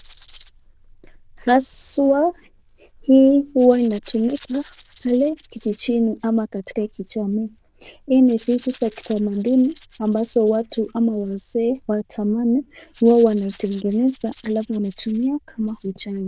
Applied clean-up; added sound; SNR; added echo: neural diffusion model UNIVERSE++.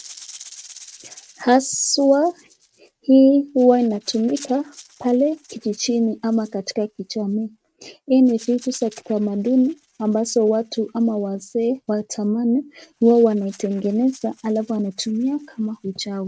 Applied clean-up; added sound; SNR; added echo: neural mask model RNNoise.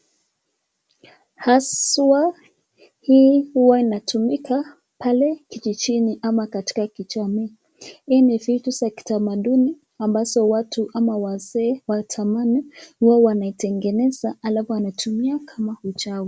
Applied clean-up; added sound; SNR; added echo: none; none; none; none.